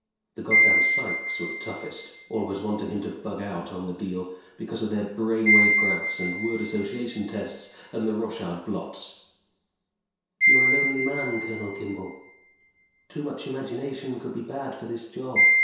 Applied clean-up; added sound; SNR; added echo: none; Wind chime; -4 dB; reverberation time 0.7 s.